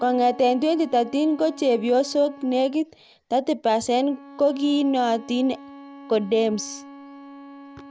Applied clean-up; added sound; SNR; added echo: none; Bowed string instrument; 20 dB; none.